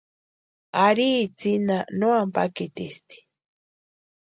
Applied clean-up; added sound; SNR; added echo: none; none; none; none.